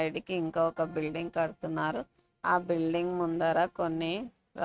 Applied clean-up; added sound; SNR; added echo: neural mask model RNNoise.